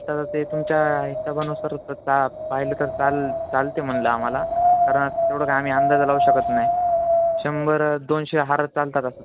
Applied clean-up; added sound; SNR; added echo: none; Wind; 0 dB; none.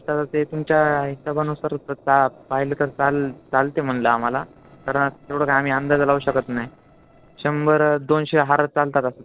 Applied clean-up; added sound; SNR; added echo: neural separator model SepFormer DNS4.